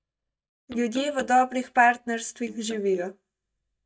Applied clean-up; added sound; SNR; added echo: neural mask model DeepFilterNet 3.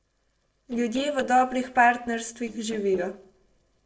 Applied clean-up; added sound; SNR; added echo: neural separator model SepFormer DNS4.